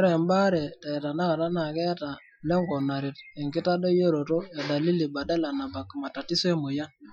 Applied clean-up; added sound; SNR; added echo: classical method Wiener filter.